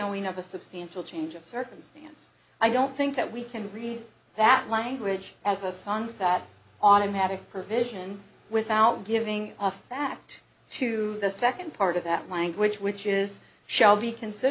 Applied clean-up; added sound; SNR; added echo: none; none; none; none.